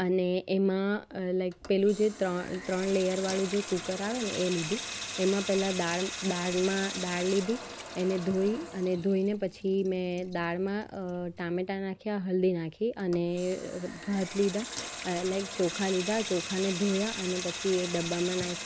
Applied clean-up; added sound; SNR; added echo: none; Sink (filling or washing) / Water tap, faucet; 10 dB; none.